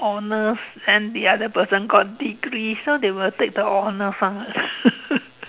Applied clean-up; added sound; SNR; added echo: none; none; none; none.